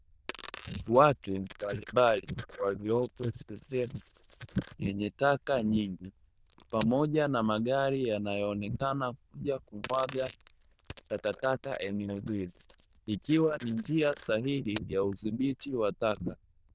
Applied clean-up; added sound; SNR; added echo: neural diffusion model UNIVERSE++.